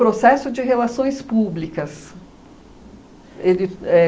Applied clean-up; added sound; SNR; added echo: none; none; none; none.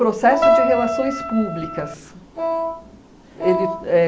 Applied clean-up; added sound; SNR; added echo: none; Wind instrument, woodwind instrument + Keyboard (musical); 0 dB; none.